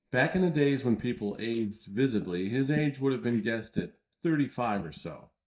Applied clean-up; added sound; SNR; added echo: neural mask model DeepFilterNet 3.